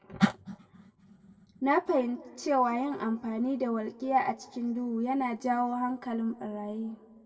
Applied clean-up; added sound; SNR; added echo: none; none; none; reverberation time 1.2 s.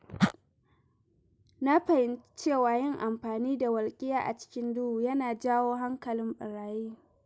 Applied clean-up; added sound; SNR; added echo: none; none; none; none.